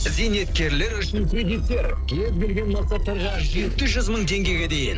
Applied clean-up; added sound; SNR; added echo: neural separator model SepFormer DNS4.